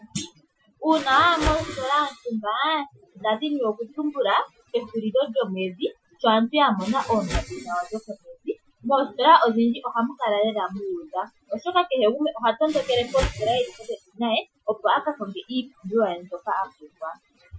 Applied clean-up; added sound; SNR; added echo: classical method Wiener filter.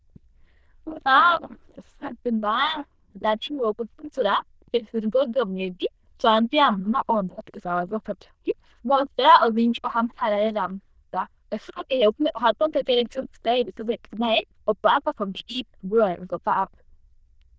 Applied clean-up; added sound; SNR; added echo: neural diffusion model UNIVERSE++.